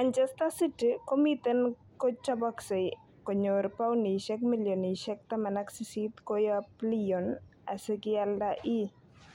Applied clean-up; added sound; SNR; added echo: none; none; none; none.